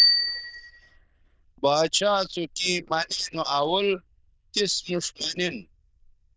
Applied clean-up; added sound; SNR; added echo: neural diffusion model UNIVERSE++.